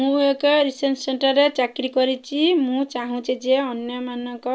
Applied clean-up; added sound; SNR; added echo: none; none; none; none.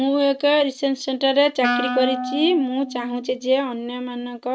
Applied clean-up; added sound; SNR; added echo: neural mask model RNNoise.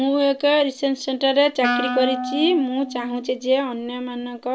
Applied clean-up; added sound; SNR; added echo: none; Wind instrument, woodwind instrument; 7 dB; none.